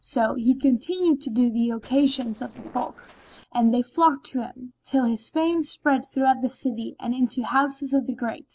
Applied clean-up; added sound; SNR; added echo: neural separator model SepFormer DNS4.